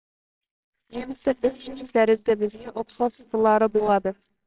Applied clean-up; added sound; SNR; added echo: neural separator model SepFormer WHAMR!.